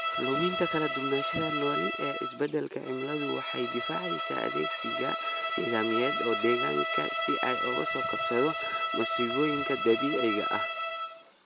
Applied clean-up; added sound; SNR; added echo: none; Bowed string instrument; 1 dB; none.